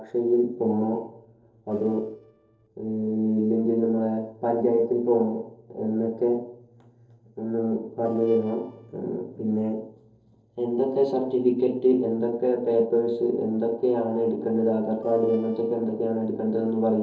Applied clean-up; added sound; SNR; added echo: neural separator model SepFormer DNS4.